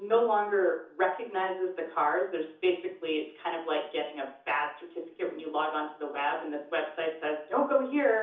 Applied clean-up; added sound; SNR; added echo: none; none; none; reverberation time 0.6 s.